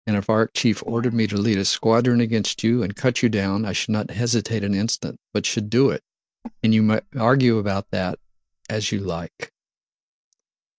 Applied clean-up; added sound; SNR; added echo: neural mask model DeepFilterNet 3.